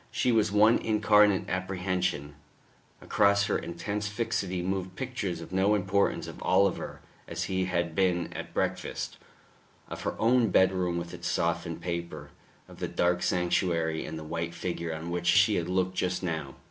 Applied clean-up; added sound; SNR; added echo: none; none; none; none.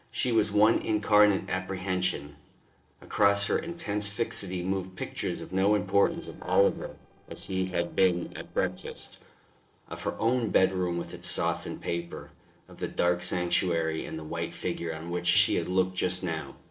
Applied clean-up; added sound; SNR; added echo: neural separator model SepFormer DNS4.